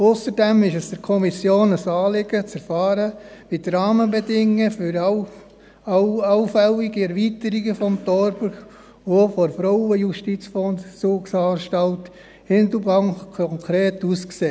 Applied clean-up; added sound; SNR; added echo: none; none; none; none.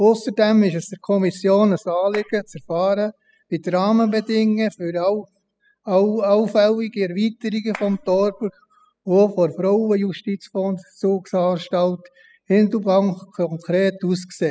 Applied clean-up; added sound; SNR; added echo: classical method spectral subtraction.